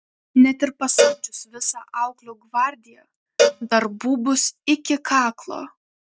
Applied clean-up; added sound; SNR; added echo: neural mask model RNNoise.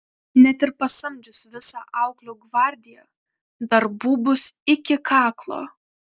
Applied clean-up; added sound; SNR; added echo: none; none; none; none.